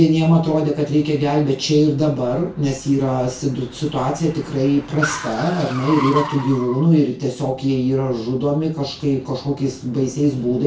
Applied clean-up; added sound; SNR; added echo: none; Car; 14 dB; reverberation time 0.3 s.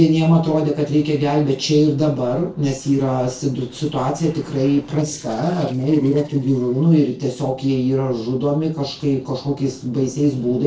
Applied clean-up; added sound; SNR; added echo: neural separator model SepFormer DNS4.